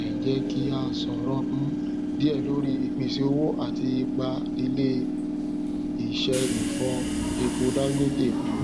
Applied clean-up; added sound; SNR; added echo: none; Subway, metro, underground / Train; -1 dB; none.